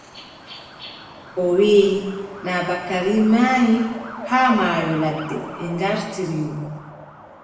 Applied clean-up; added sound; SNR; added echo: none; Truck; 16 dB; reverberation time 1.2 s.